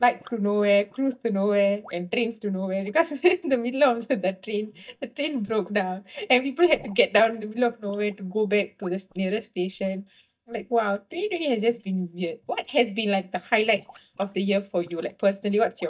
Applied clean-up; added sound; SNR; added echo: neural mask model DeepFilterNet 3.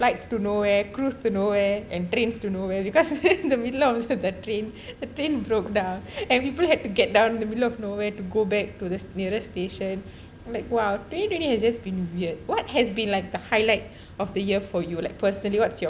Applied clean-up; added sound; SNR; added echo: none; none; none; none.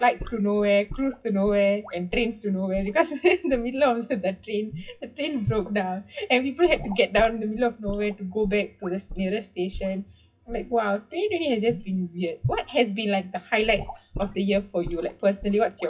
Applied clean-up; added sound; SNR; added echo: classical method WPE with log-MMSE.